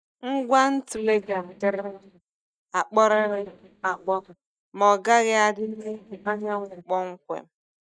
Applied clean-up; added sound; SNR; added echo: neural mask model DeepFilterNet 3.